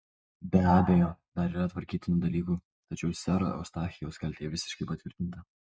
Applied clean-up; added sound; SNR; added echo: none; none; none; none.